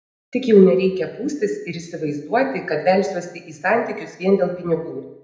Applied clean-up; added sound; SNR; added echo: none; none; none; reverberation time 0.8 s.